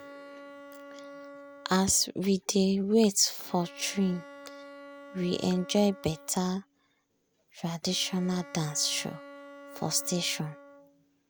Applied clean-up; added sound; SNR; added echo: none; Bowed string instrument; 18 dB; none.